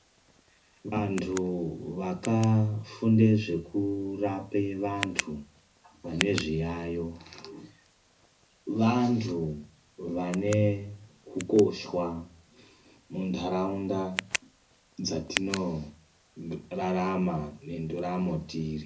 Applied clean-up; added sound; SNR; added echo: none; Tick; 14 dB; reverberation time 0.4 s.